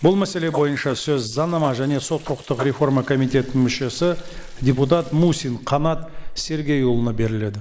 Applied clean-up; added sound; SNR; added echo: neural mask model Resemble Enhance denoiser.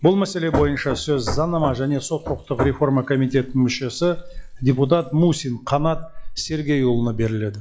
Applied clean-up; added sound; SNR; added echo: classical method log-MMSE.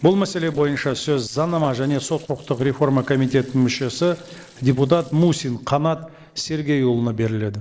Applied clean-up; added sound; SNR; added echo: neural separator model SepFormer DNS4.